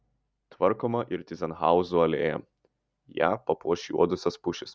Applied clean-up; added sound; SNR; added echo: none; none; none; none.